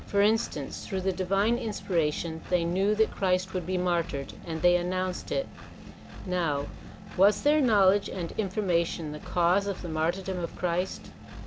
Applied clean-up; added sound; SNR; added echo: none; Engine; 13 dB; none.